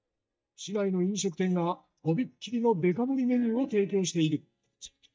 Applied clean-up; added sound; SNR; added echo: neural mask model DeepFilterNet 3.